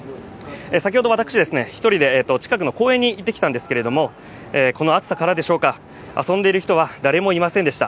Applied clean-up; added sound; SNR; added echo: none; none; none; none.